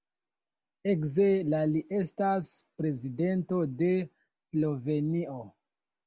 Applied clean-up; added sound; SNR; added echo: none; none; none; none.